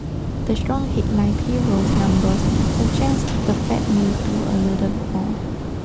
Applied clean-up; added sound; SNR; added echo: none; Waves, surf / Wind; -2 dB; none.